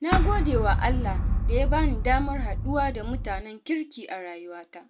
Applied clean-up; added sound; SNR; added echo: none; Boom; -4 dB; none.